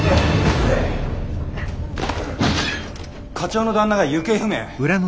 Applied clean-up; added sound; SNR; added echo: none; none; none; none.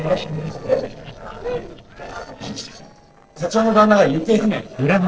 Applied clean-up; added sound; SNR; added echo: neural separator model SepFormer DNS4.